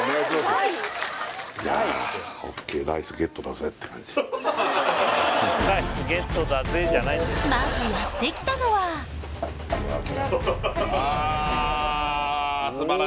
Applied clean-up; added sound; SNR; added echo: none; none; none; none.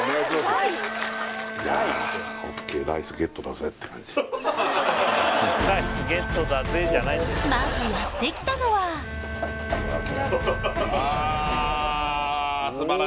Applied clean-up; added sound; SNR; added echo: none; Bowed string instrument; 12 dB; none.